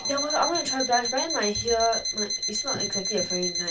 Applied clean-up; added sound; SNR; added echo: none; Alarm; 2 dB; reverberation time 0.2 s.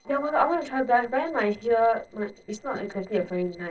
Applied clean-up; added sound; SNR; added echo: neural separator model SepFormer DNS4.